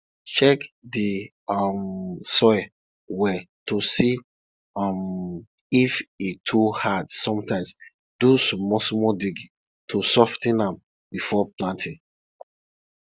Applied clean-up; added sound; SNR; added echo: none; none; none; none.